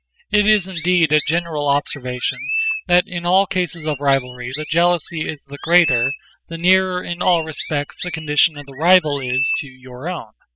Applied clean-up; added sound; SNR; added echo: classical method spectral subtraction.